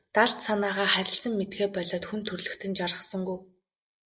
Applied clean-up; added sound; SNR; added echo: neural mask model Resemble Enhance denoiser.